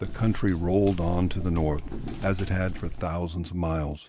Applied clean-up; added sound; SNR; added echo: none; Walk, footsteps; 6 dB; none.